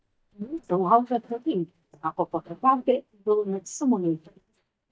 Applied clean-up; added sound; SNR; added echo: neural mask model DeepFilterNet 3.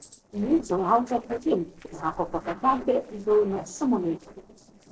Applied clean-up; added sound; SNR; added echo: neural separator model SepFormer DNS4.